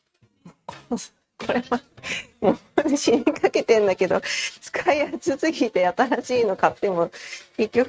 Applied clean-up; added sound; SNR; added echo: neural mask model RNNoise.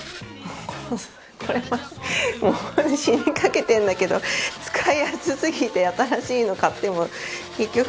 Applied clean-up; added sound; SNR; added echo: none; none; none; none.